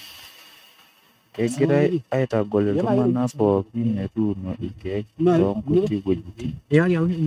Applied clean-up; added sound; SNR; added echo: neural mask model RNNoise.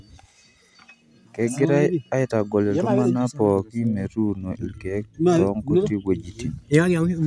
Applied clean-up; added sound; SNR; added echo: none; none; none; none.